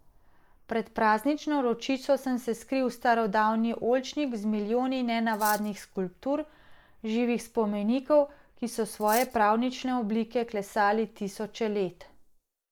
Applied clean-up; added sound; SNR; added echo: neural mask model Resemble Enhance denoiser.